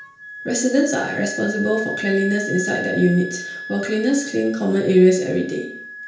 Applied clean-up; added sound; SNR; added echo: none; Wind instrument, woodwind instrument; 11 dB; reverberation time 0.5 s.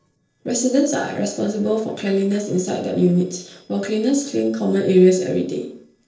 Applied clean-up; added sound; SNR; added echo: neural separator model SepFormer DNS4.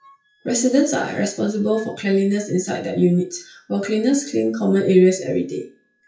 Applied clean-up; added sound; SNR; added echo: classical method WPE with log-MMSE.